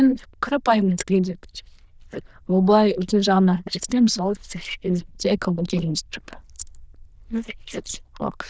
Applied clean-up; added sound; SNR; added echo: neural diffusion model UNIVERSE++.